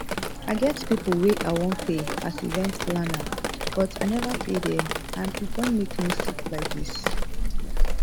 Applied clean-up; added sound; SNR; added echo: none; Drip; -2 dB; none.